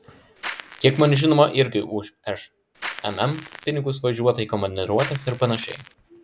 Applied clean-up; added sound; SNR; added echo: none; Crackle; 13 dB; none.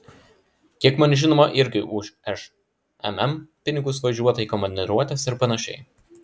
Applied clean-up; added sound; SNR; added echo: none; none; none; none.